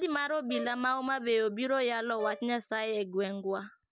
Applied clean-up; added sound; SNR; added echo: none; Brass instrument; 14 dB; none.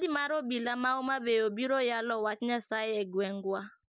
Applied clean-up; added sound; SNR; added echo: neural mask model Resemble Enhance denoiser.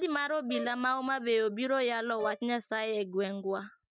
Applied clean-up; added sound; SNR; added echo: neural mask model RNNoise.